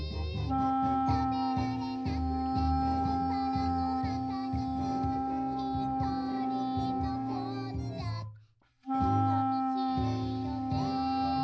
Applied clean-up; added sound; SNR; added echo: none; Wind instrument, woodwind instrument; -5 dB; reverberation time 0.4 s.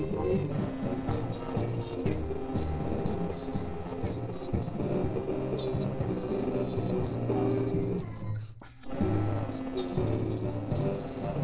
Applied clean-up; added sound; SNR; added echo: neural separator model SepFormer DNS4.